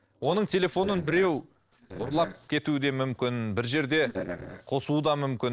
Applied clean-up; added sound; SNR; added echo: neural separator model SepFormer DNS4.